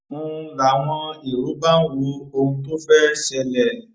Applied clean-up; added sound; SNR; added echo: none; none; none; none.